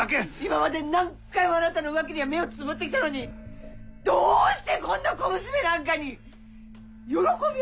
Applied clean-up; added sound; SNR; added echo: none; none; none; none.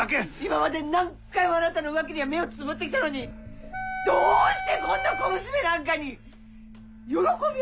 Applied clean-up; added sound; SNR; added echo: none; Wind instrument, woodwind instrument; 6 dB; none.